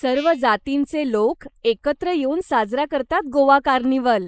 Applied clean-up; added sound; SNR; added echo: neural mask model Resemble Enhance denoiser.